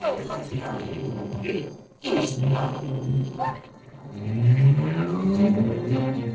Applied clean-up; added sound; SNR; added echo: neural separator model SepFormer DNS4.